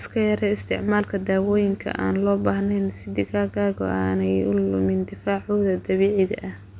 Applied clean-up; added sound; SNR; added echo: none; none; none; none.